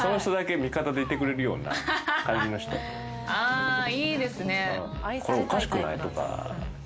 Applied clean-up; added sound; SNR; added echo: none; Strum; 11 dB; none.